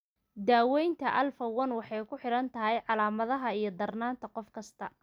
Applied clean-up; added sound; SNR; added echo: none; none; none; none.